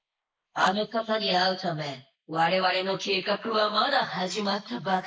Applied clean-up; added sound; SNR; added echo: neural mask model Resemble Enhance denoiser.